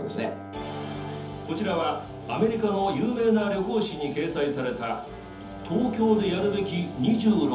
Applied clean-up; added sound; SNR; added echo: none; Bowed string instrument; 15 dB; reverberation time 0.7 s.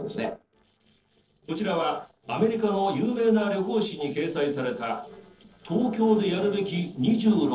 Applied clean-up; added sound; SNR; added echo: neural separator model SepFormer DNS4.